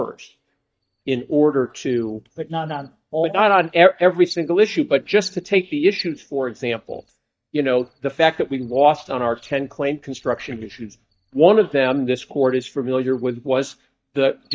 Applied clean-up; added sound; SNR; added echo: neural mask model DeepFilterNet 3.